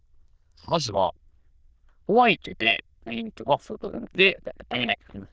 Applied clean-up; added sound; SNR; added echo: neural diffusion model UNIVERSE++.